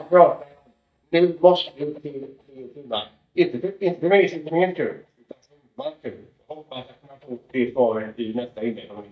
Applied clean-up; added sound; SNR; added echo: neural mask model DeepFilterNet 3.